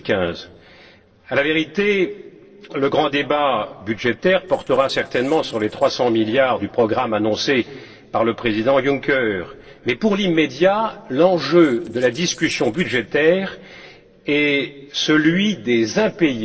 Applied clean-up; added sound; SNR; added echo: neural separator model SepFormer DNS4.